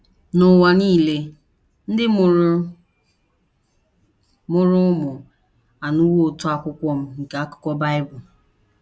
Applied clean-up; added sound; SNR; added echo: none; none; none; none.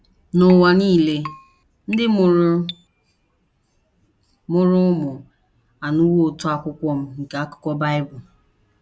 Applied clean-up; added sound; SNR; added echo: none; Keyboard (musical); 18 dB; none.